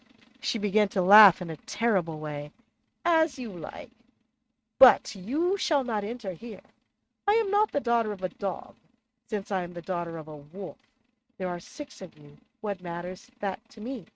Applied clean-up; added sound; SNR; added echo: neural mask model RNNoise.